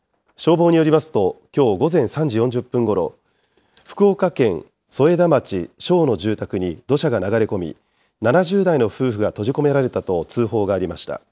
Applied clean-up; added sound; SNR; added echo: none; none; none; none.